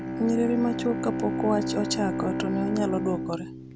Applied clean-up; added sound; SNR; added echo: none; Bowed string instrument; 2 dB; none.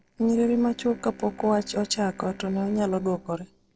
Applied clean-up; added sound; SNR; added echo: neural separator model SepFormer DNS4.